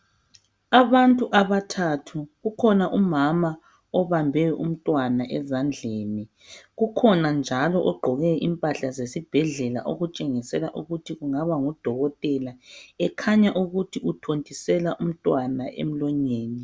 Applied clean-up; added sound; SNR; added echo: none; none; none; none.